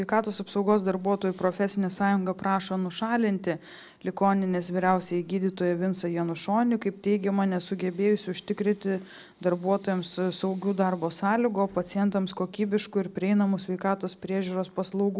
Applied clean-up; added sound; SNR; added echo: none; none; none; none.